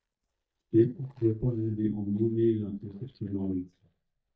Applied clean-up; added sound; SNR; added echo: neural mask model DeepFilterNet 3.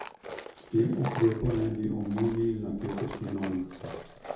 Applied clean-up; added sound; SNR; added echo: none; Tools; 12 dB; reverberation time 0.7 s.